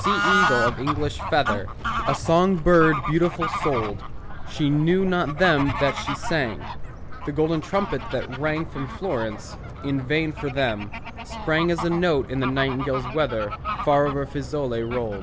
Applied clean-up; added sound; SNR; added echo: none; Bird / Fowl; 5 dB; none.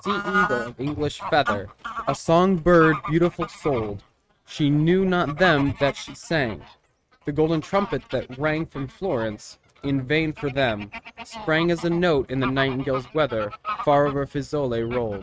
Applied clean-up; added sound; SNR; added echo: neural mask model RNNoise.